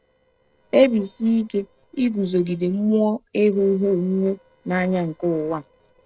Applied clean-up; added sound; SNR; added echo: neural separator model SepFormer DNS4.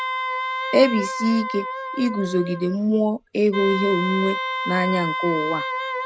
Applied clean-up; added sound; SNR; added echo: none; Wind instrument, woodwind instrument; 5 dB; none.